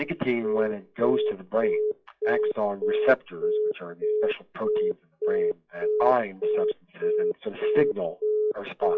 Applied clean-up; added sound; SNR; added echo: classical method WPE with log-MMSE.